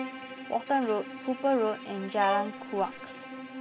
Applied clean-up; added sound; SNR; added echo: none; Bowed string instrument + Brass instrument; 8 dB; none.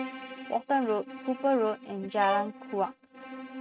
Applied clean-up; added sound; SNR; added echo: neural mask model RNNoise.